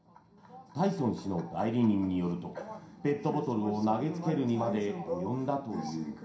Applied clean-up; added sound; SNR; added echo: none; none; none; reverberation time 0.5 s.